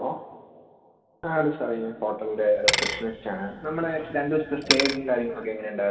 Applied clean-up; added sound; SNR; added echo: none; Bicycle; 3 dB; reverberation time 2.2 s.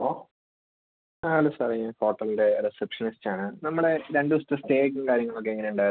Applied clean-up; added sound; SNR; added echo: none; none; none; none.